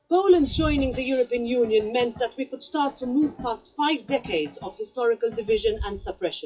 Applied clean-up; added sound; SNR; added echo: classical method WPE with log-MMSE.